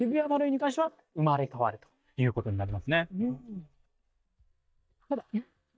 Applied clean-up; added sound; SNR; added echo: neural mask model DeepFilterNet 3.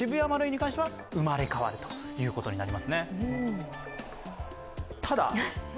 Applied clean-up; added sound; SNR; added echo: none; none; none; none.